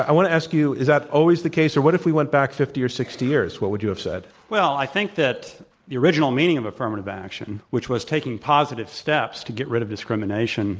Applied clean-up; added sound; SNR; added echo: none; none; none; none.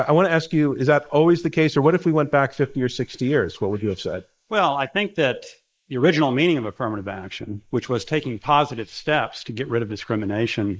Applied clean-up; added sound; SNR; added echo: neural mask model Resemble Enhance denoiser.